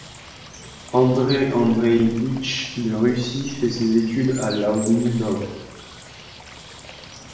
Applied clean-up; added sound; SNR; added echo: none; Water / Bird; 17 dB; reverberation time 0.9 s.